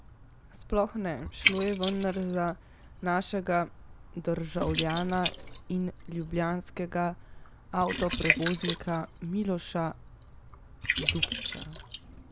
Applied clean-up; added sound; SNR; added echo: none; Liquid; 3 dB; none.